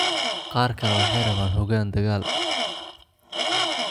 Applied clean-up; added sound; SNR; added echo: none; Tools; 1 dB; none.